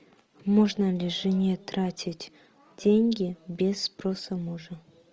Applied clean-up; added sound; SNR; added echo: none; none; none; none.